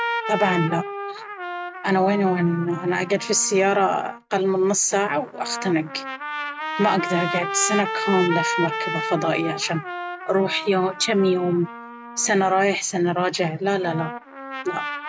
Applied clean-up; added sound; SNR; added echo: none; Trumpet; 8 dB; none.